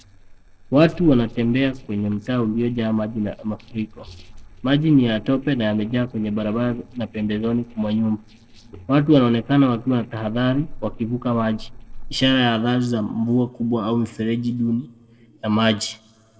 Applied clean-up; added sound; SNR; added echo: neural separator model SepFormer DNS4.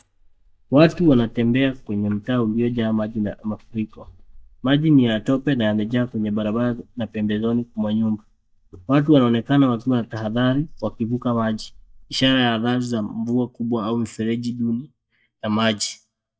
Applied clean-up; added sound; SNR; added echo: neural mask model DeepFilterNet 3.